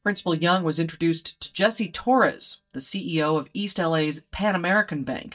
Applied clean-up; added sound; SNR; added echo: neural mask model DeepFilterNet 3.